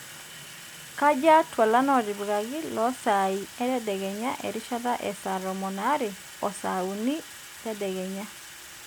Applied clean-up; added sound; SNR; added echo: none; Sink (filling or washing) / Water tap, faucet; 16 dB; none.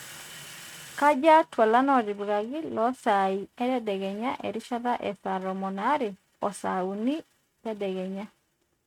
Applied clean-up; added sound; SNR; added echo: neural mask model RNNoise.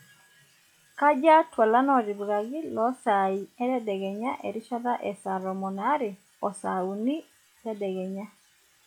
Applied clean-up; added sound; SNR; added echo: classical method log-MMSE.